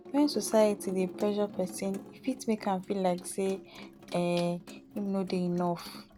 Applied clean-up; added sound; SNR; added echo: none; Sink (filling or washing) / Water tap, faucet; 15 dB; none.